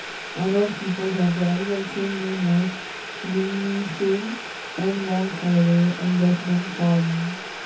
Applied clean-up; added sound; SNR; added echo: none; Boiling; 11 dB; reverberation time 0.3 s.